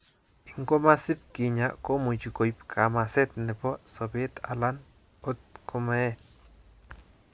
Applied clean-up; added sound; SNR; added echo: none; none; none; none.